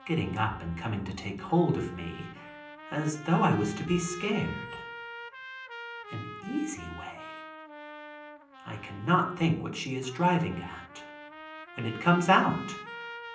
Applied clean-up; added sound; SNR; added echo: none; Trumpet; 14 dB; reverberation time 0.6 s.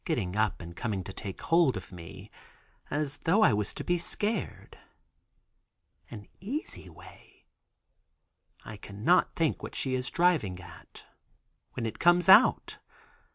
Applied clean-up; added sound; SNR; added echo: none; none; none; none.